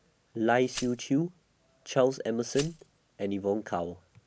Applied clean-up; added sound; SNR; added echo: none; Glass; 18 dB; none.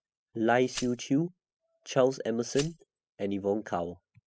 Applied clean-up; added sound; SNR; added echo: classical method spectral subtraction.